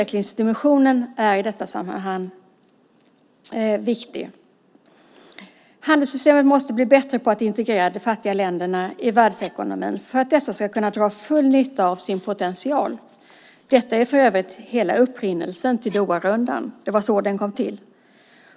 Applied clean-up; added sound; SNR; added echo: none; Cutlery, silverware; 18 dB; none.